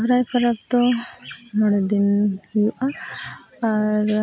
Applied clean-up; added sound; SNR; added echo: none; none; none; none.